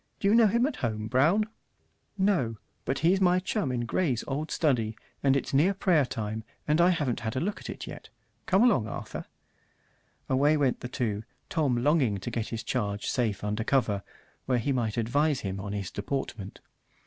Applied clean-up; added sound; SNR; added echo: none; none; none; none.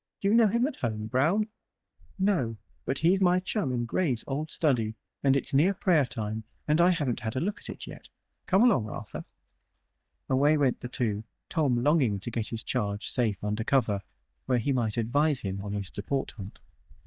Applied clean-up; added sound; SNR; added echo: neural mask model DeepFilterNet 3.